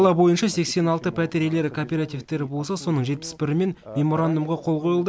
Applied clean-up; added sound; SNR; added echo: none; none; none; none.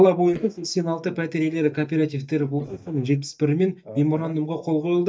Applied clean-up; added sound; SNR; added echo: neural mask model DeepFilterNet 3.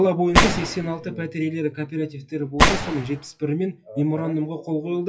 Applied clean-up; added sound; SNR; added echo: classical method WPE with log-MMSE.